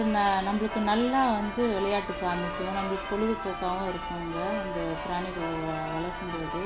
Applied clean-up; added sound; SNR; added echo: none; Church bell; 6 dB; none.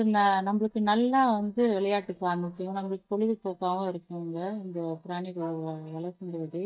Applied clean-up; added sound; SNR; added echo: neural mask model DeepFilterNet 3.